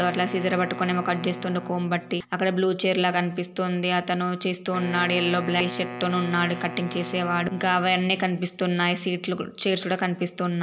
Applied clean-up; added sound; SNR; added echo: none; Wind instrument, woodwind instrument; 14 dB; none.